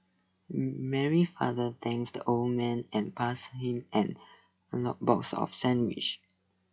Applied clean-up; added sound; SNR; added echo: classical method log-MMSE.